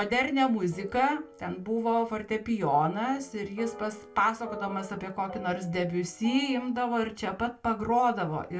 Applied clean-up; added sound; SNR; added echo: none; none; none; reverberation time 0.2 s.